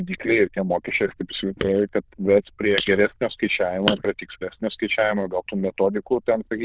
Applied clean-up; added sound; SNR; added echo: neural diffusion model UNIVERSE++.